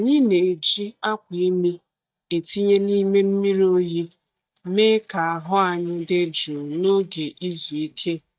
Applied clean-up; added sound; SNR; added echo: neural mask model DeepFilterNet 3.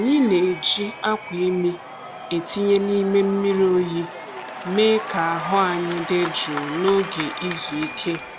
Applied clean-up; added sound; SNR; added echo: none; Applause / Crowd / Cheering; 11 dB; none.